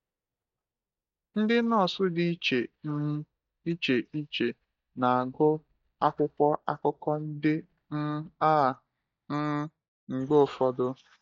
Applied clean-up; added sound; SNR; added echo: neural mask model DeepFilterNet 3.